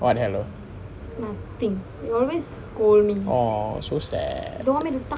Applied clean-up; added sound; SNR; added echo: none; none; none; none.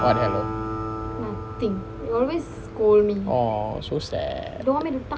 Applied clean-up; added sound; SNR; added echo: none; Acoustic guitar; 9 dB; none.